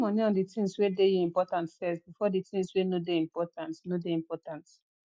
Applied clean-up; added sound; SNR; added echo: none; none; none; none.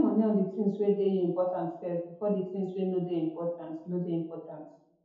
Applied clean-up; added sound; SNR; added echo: none; none; none; reverberation time 0.8 s.